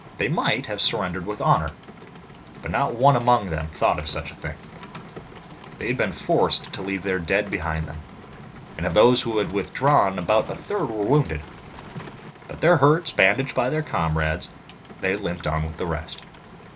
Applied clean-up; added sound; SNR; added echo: none; Rain; 17 dB; none.